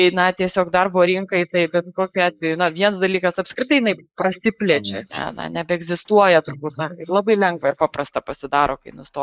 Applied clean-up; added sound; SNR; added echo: neural mask model Resemble Enhance denoiser.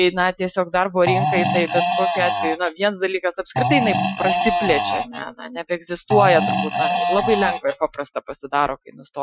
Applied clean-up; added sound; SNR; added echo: classical method Wiener filter.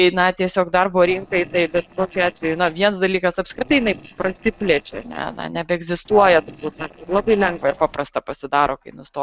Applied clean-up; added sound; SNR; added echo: neural separator model SepFormer DNS4.